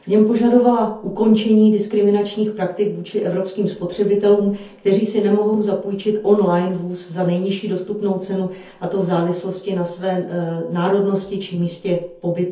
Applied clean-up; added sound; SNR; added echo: none; none; none; reverberation time 0.5 s.